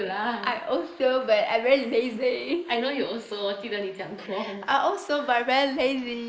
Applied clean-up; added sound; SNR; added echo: neural mask model Resemble Enhance denoiser.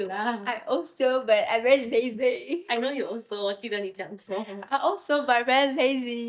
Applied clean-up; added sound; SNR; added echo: neural mask model DeepFilterNet 3.